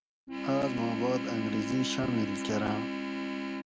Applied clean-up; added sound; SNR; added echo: none; Organ; 2 dB; none.